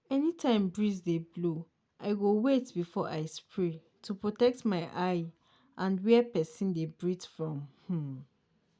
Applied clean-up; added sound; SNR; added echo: none; none; none; none.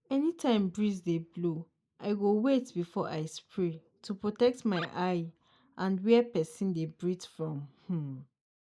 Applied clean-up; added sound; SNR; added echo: neural mask model Resemble Enhance denoiser.